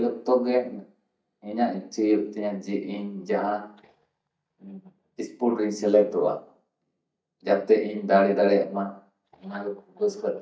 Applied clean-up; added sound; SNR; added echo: neural mask model DeepFilterNet 3.